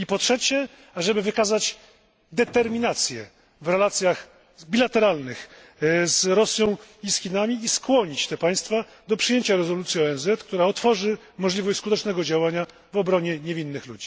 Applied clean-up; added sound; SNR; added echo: none; Gunshot, gunfire; 19 dB; none.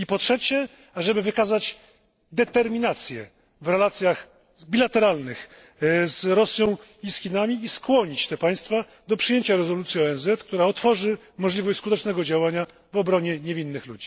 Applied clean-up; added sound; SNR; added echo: neural separator model SepFormer DNS4.